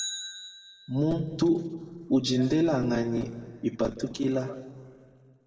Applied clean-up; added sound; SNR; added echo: none; Bicycle; 17 dB; reverberation time 1.7 s.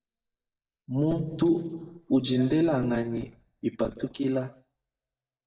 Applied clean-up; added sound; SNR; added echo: neural mask model DeepFilterNet 3.